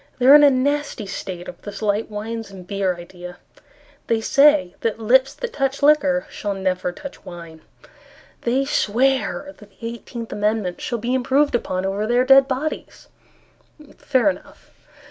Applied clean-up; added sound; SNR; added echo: none; none; none; none.